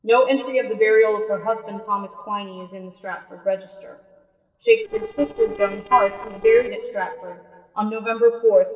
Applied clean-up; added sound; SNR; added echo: neural separator model SepFormer DNS4.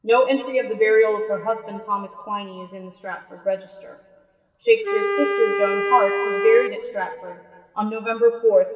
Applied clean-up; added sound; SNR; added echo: none; Wind instrument, woodwind instrument; 3 dB; reverberation time 2.3 s.